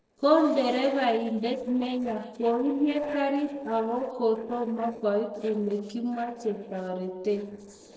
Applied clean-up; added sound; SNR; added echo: neural separator model SepFormer DNS4.